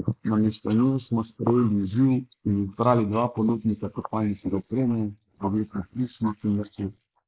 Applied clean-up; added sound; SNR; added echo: neural mask model Resemble Enhance denoiser.